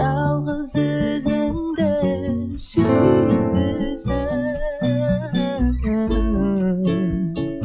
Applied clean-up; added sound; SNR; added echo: classical method log-MMSE.